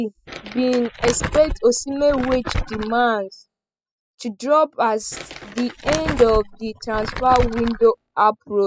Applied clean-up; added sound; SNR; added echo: classical method spectral subtraction.